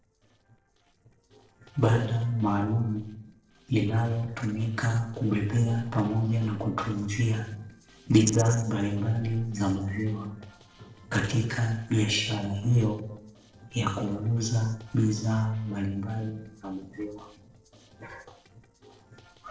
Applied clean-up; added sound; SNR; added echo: neural separator model SepFormer DNS4.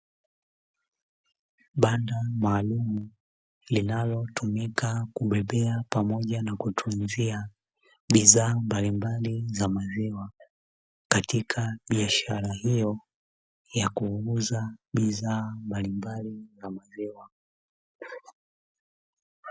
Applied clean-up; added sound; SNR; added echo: none; none; none; none.